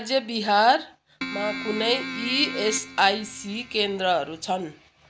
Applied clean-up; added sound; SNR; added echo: none; Keyboard (musical); 9 dB; none.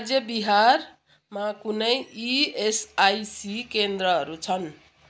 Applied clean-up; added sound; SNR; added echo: none; none; none; none.